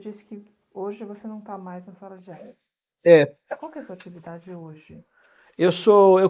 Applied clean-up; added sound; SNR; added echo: neural mask model Resemble Enhance denoiser.